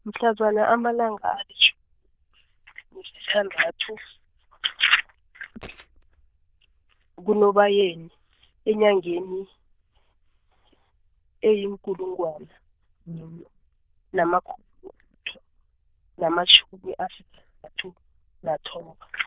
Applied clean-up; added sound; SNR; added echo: neural diffusion model UNIVERSE++.